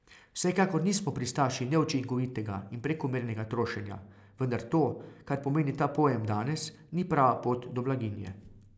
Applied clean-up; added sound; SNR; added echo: none; none; none; none.